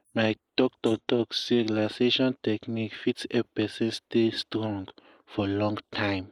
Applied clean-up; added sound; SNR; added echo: neural mask model Resemble Enhance denoiser.